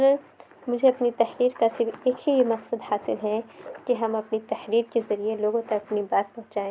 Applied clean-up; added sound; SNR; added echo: none; none; none; none.